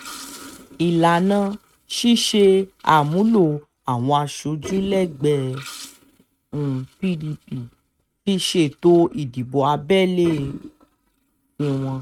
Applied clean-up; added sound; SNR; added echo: neural mask model RNNoise.